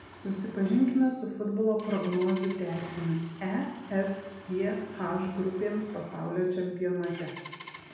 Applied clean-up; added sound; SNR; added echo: none; Engine starting; 18 dB; reverberation time 1.0 s.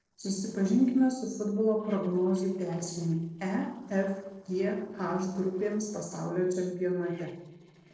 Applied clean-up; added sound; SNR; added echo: neural separator model SepFormer DNS4.